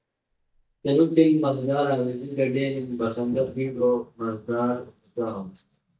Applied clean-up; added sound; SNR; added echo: neural mask model DeepFilterNet 3.